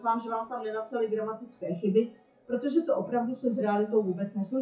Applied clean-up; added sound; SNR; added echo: classical method WPE with log-MMSE.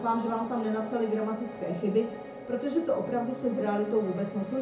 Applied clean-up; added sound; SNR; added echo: none; Piano; 11 dB; reverberation time 0.6 s.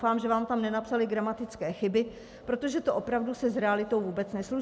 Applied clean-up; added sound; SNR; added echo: none; none; none; none.